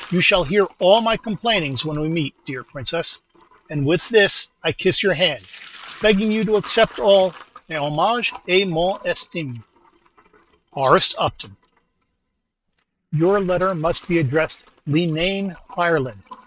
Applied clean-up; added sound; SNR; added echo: neural mask model RNNoise.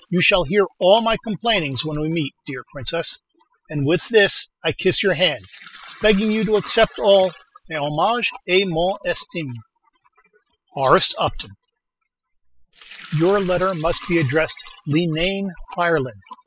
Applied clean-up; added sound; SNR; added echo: classical method spectral subtraction.